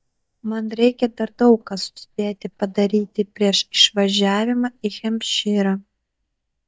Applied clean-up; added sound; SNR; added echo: neural mask model DeepFilterNet 3.